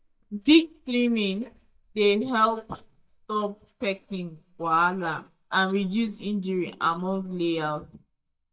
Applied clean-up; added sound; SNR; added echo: neural mask model DeepFilterNet 3.